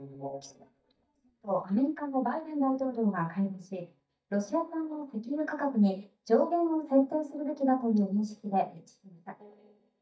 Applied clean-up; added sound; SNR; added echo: neural mask model DeepFilterNet 3.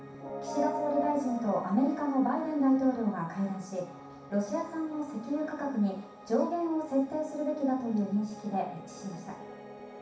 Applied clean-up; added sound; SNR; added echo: none; Piano; 16 dB; reverberation time 0.6 s.